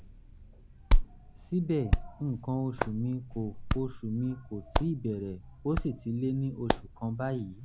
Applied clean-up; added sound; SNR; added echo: none; Hands; -1 dB; none.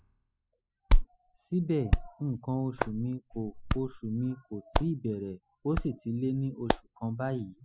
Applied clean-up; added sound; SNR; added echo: classical method spectral subtraction.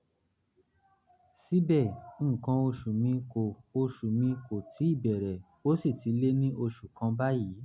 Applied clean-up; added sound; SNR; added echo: none; none; none; none.